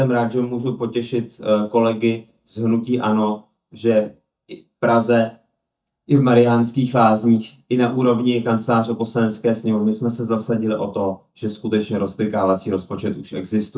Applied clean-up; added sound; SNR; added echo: neural mask model DeepFilterNet 3.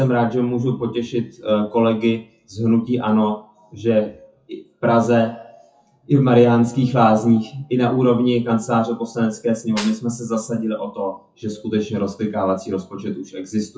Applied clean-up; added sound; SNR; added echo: classical method WPE with log-MMSE.